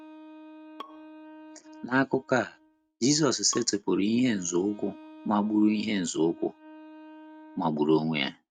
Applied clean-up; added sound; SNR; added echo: neural mask model RNNoise.